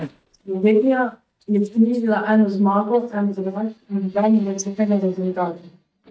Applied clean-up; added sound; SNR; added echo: neural mask model DeepFilterNet 3.